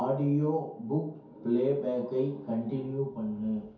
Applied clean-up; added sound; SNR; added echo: none; none; none; reverberation time 0.6 s.